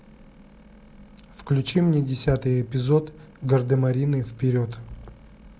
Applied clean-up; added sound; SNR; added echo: none; none; none; none.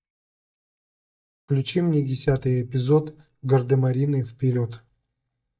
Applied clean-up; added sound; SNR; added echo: neural mask model DeepFilterNet 3.